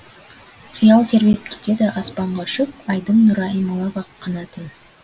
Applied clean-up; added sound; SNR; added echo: none; none; none; none.